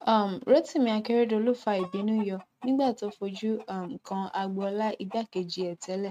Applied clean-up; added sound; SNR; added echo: neural mask model RNNoise.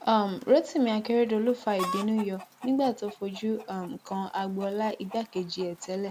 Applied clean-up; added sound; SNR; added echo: none; Chicken, rooster; 15 dB; none.